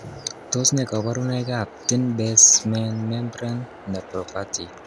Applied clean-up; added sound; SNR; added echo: none; Train; 19 dB; none.